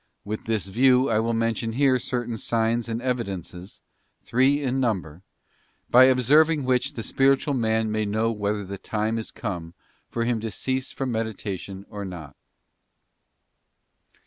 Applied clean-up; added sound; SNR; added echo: none; none; none; none.